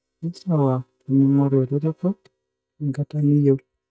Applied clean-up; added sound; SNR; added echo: neural mask model DeepFilterNet 3.